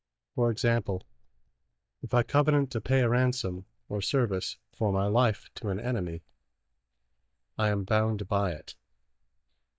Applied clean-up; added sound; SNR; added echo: neural mask model DeepFilterNet 3.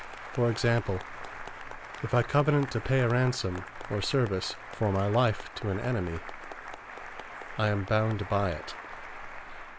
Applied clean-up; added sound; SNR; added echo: none; Applause; 13 dB; none.